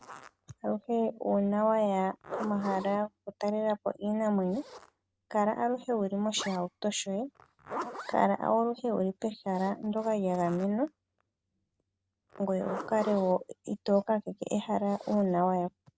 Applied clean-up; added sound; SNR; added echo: none; Zipper (clothing); 16 dB; none.